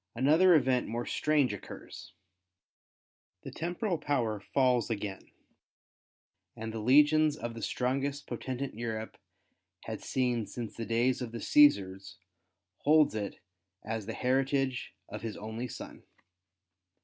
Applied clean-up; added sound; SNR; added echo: none; none; none; none.